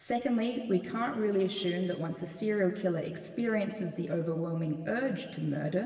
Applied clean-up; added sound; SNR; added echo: none; none; none; reverberation time 1.9 s.